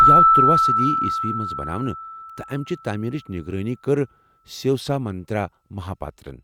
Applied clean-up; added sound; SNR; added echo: none; Keyboard (musical); -4 dB; none.